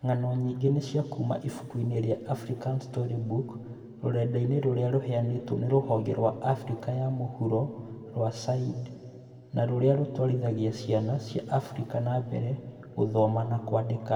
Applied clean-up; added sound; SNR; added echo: none; none; none; reverberation time 2.0 s.